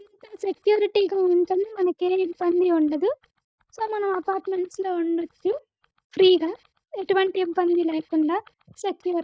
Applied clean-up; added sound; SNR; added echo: neural mask model DeepFilterNet 3.